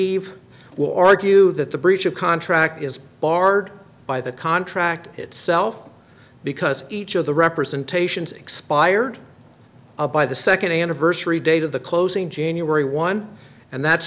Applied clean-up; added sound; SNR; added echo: none; none; none; none.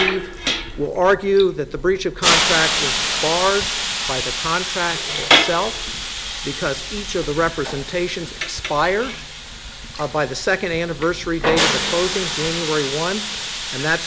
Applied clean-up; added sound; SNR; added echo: none; Hiss; 1 dB; none.